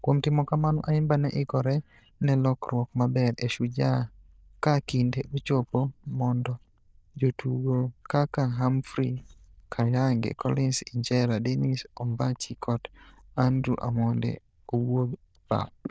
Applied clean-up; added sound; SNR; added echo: neural diffusion model UNIVERSE++.